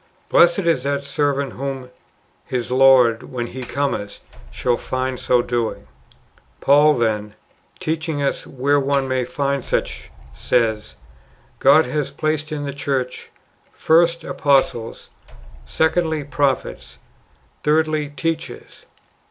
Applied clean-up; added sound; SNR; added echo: none; Sliding door; 19 dB; none.